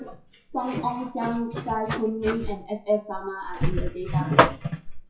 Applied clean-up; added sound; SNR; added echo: classical method WPE with log-MMSE.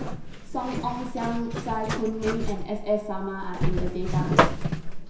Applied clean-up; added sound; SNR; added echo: none; Zipper (clothing); -3 dB; reverberation time 0.7 s.